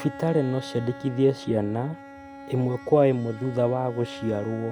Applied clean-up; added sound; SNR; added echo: none; Bowed string instrument; 16 dB; none.